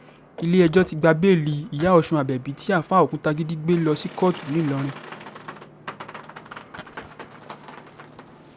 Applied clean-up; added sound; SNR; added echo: none; Glass + Boat, Water vehicle; 18 dB; none.